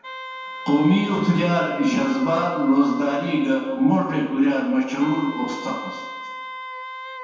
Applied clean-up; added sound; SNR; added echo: none; Wind instrument, woodwind instrument; 14 dB; reverberation time 1.1 s.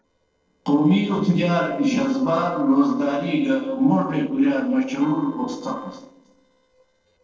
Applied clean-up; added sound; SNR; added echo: neural separator model SepFormer DNS4.